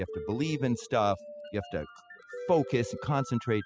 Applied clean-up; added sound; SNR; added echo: classical method spectral subtraction.